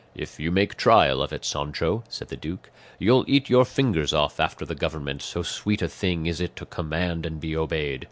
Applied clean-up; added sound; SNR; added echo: none; none; none; none.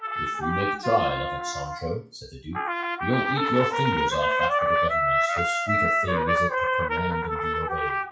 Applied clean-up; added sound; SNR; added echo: classical method WPE with log-MMSE.